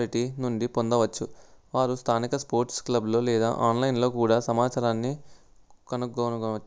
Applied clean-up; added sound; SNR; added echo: none; none; none; none.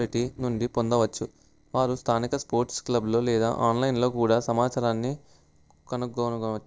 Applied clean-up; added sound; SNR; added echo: neural separator model SepFormer DNS4.